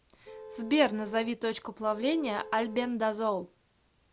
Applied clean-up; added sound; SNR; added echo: none; Vehicle horn, car horn, honking; 16 dB; none.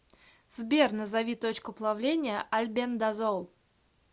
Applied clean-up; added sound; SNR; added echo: none; none; none; none.